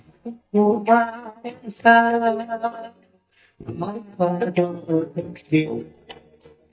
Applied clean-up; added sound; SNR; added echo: neural mask model DeepFilterNet 3.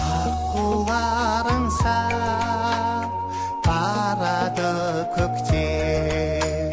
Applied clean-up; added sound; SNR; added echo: none; none; none; none.